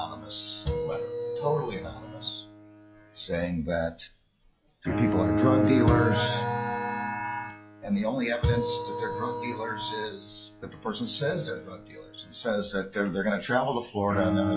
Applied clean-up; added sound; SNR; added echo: classical method log-MMSE.